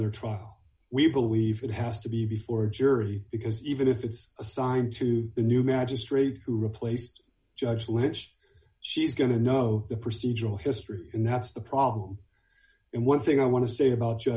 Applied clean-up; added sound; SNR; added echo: none; none; none; none.